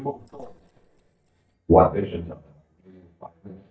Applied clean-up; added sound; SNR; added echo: neural mask model DeepFilterNet 3.